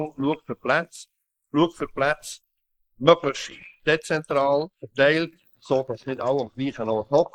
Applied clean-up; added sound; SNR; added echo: neural mask model Resemble Enhance denoiser.